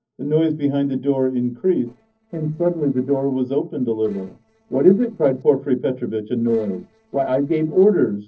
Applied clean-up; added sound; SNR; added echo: neural separator model SepFormer DNS4.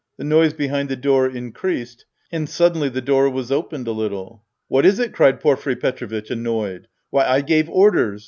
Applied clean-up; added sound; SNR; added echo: none; none; none; none.